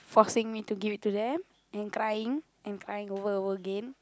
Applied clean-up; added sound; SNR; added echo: none; none; none; none.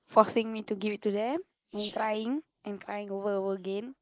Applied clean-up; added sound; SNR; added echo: neural mask model Resemble Enhance denoiser.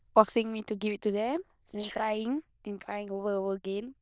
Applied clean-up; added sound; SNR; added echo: neural diffusion model UNIVERSE++.